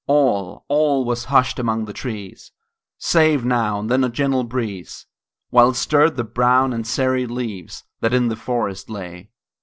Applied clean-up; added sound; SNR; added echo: neural separator model SepFormer DNS4.